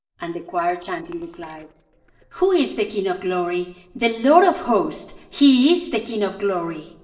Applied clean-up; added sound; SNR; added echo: neural separator model SepFormer DNS4.